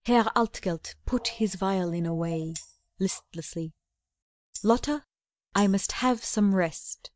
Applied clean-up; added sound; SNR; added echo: neural mask model DeepFilterNet 3.